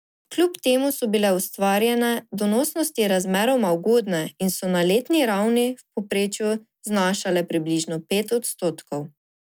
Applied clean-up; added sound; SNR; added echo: none; none; none; none.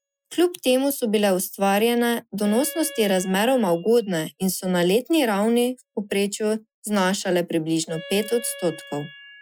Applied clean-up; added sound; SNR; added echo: classical method Wiener filter.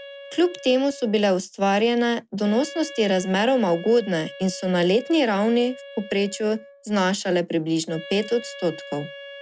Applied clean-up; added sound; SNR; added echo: none; Wind instrument, woodwind instrument; 18 dB; none.